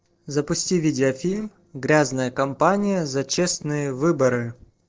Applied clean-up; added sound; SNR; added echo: neural separator model SepFormer DNS4.